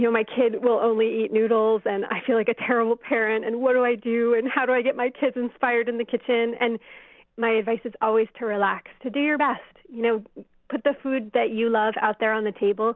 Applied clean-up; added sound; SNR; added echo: none; none; none; none.